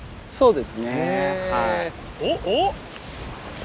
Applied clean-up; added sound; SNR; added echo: none; none; none; none.